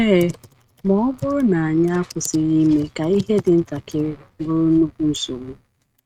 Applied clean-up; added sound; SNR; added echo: neural mask model RNNoise.